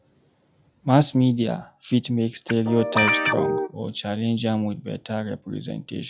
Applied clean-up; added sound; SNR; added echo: classical method log-MMSE.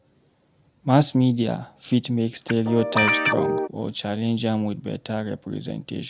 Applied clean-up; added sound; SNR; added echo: none; Guitar; 0 dB; none.